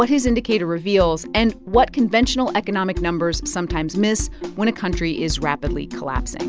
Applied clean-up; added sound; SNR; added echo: none; none; none; none.